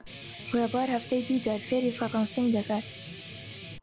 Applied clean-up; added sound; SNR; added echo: none; Guitar; 13 dB; none.